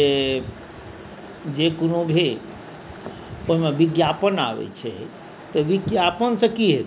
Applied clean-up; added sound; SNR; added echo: none; none; none; none.